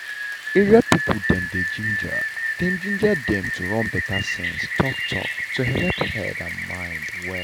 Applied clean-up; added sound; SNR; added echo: none; Rain; 4 dB; none.